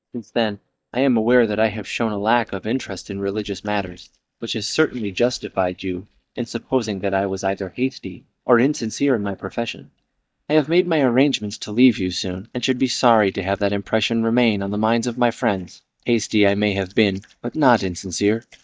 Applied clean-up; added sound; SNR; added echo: neural mask model DeepFilterNet 3.